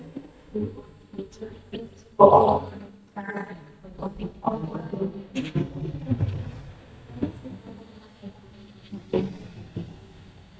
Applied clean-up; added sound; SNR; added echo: neural mask model DeepFilterNet 3.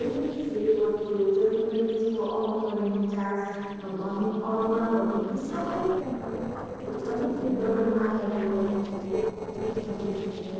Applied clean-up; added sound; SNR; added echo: neural separator model SepFormer DNS4.